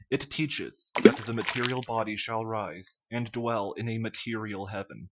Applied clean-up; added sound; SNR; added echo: classical method Wiener filter.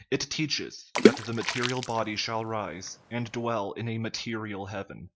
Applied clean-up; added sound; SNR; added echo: none; Water / Splash, splatter; -3 dB; none.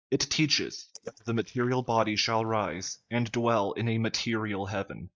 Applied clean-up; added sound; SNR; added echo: neural mask model DeepFilterNet 3.